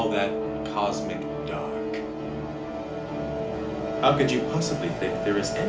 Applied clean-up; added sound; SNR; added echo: none; none; none; reverberation time 0.4 s.